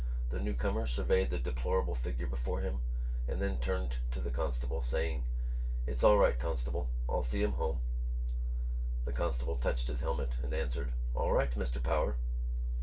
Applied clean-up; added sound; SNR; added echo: none; none; none; reverberation time 0.2 s.